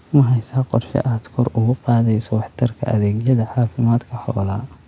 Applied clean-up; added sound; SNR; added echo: none; none; none; none.